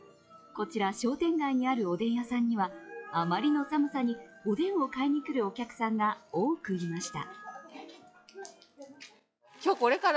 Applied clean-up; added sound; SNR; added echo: classical method log-MMSE.